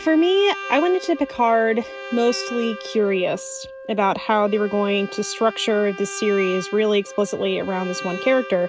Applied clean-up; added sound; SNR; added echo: none; Wind instrument, woodwind instrument + Bowed string instrument; 13 dB; none.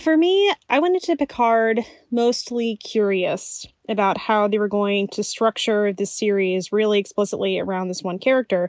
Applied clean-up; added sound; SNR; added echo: none; none; none; none.